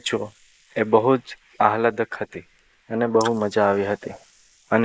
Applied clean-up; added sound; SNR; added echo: neural mask model Resemble Enhance denoiser.